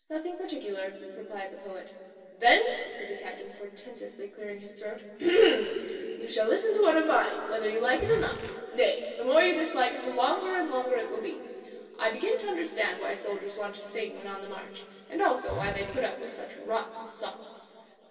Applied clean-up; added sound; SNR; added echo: none; Zipper (clothing); 12 dB; reverberation time 2.5 s.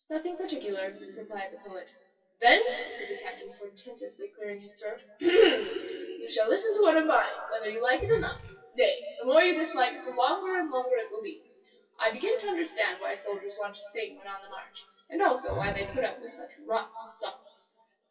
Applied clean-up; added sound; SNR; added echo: classical method WPE with log-MMSE.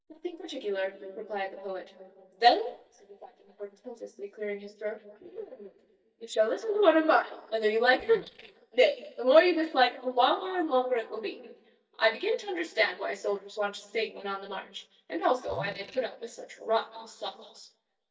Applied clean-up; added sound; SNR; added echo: neural mask model DeepFilterNet 3.